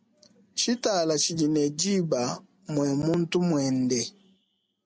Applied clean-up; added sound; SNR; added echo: none; none; none; none.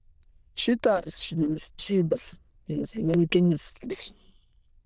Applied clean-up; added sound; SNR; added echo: neural diffusion model UNIVERSE++.